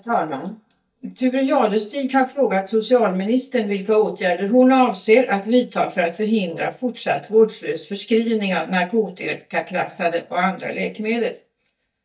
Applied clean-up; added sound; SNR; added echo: neural mask model DeepFilterNet 3.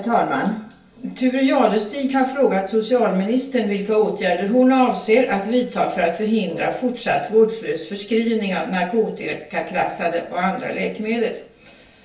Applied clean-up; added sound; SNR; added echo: none; Wind instrument, woodwind instrument; 14 dB; reverberation time 0.4 s.